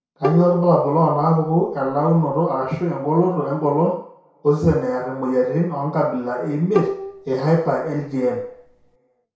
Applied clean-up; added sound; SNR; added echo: none; Bowed string instrument; 11 dB; reverberation time 0.5 s.